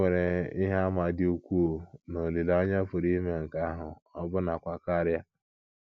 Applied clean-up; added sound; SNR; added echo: none; none; none; none.